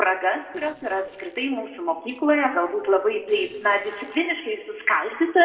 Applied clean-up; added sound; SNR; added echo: neural separator model SepFormer DNS4.